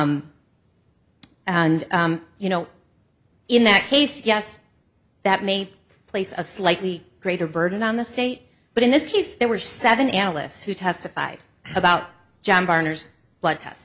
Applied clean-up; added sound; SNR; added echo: none; none; none; none.